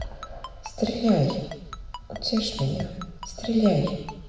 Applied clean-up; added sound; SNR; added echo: none; Ringtone; 16 dB; reverberation time 1.0 s.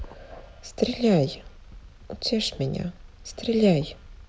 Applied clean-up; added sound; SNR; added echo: none; none; none; none.